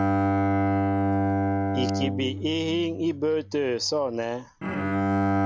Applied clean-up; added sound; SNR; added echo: none; Bowed string instrument; -4 dB; none.